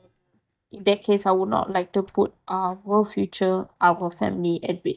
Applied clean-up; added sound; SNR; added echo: neural mask model DeepFilterNet 3.